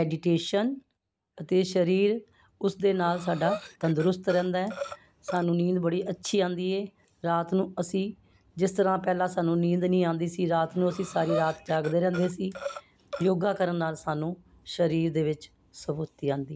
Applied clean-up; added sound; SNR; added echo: none; Breathing; 11 dB; none.